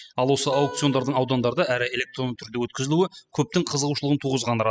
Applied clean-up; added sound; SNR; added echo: classical method spectral subtraction.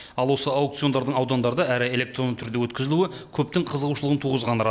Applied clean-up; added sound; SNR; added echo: none; none; none; none.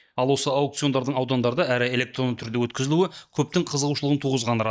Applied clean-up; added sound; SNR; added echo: neural mask model DeepFilterNet 3.